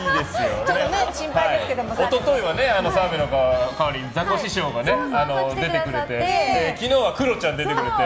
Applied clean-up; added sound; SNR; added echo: none; none; none; none.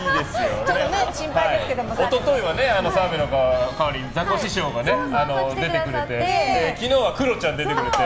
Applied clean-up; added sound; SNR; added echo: none; Mechanisms; 16 dB; none.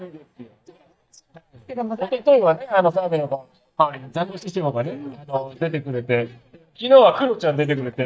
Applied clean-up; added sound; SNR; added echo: neural mask model DeepFilterNet 3.